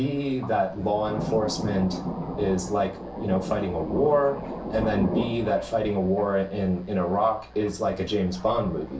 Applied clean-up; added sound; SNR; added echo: none; Thunder; 8 dB; reverberation time 0.3 s.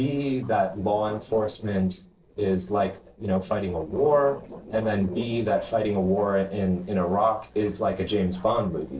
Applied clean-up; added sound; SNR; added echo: neural separator model SepFormer DNS4.